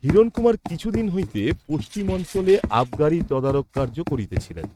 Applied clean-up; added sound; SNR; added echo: neural mask model RNNoise.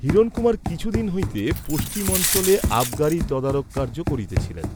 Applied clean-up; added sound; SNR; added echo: none; Glass + Run; 4 dB; none.